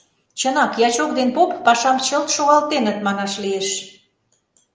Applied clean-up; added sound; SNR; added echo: none; none; none; none.